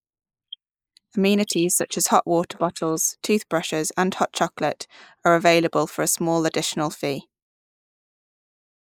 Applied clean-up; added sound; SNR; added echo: neural mask model Resemble Enhance denoiser.